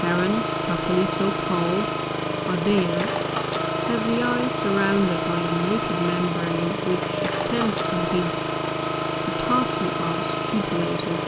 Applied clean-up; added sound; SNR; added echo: none; Engine; -1 dB; reverberation time 0.7 s.